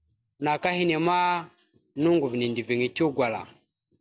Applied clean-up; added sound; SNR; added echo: none; none; none; none.